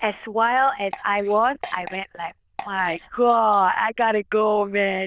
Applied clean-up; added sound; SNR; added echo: neural diffusion model UNIVERSE++.